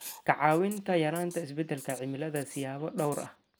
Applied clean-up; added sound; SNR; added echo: none; Writing; 18 dB; none.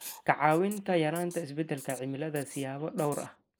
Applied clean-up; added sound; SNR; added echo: neural mask model Resemble Enhance denoiser.